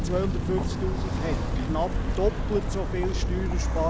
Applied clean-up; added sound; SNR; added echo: none; Walk, footsteps; -3 dB; none.